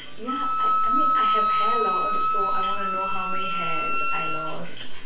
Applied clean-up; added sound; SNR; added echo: none; Wind instrument, woodwind instrument; -2 dB; reverberation time 0.3 s.